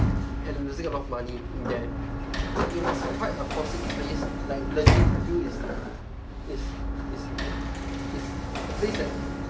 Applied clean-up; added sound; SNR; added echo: none; Sliding door / Slam; -2 dB; none.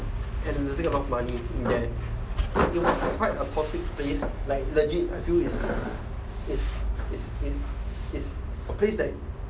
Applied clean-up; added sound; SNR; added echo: none; none; none; none.